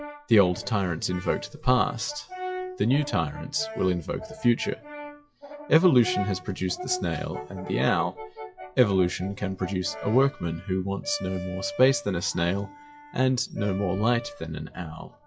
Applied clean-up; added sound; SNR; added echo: classical method WPE with log-MMSE.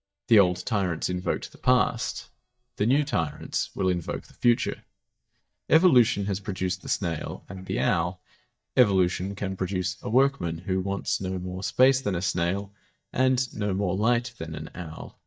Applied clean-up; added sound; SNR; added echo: neural mask model DeepFilterNet 3.